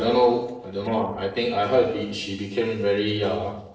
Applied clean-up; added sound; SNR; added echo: neural separator model SepFormer DNS4.